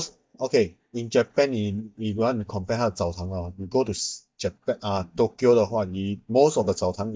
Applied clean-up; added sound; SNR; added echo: neural mask model DeepFilterNet 3.